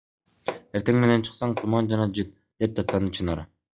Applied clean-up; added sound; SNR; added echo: classical method log-MMSE.